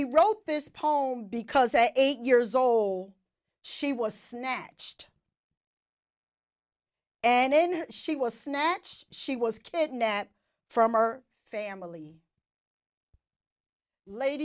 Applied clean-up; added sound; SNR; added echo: none; none; none; none.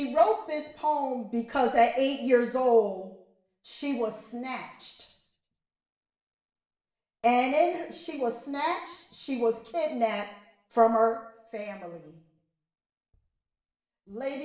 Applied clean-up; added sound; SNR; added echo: none; none; none; reverberation time 0.7 s.